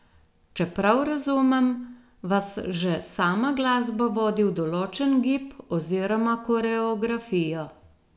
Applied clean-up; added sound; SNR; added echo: none; none; none; none.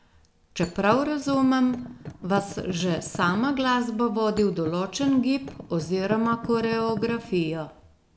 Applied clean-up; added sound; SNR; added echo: none; Thump, thud; 13 dB; none.